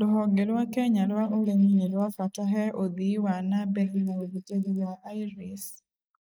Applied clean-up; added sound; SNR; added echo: neural mask model Resemble Enhance denoiser.